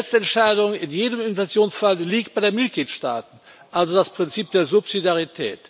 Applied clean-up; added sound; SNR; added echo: none; none; none; none.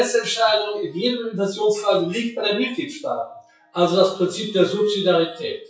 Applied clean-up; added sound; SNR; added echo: classical method WPE with log-MMSE.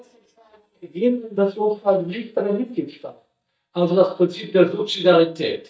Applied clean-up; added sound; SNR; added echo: neural mask model DeepFilterNet 3.